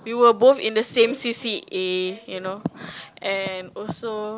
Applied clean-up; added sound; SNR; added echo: none; none; none; none.